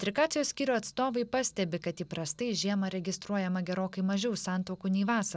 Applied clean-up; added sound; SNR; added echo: none; none; none; none.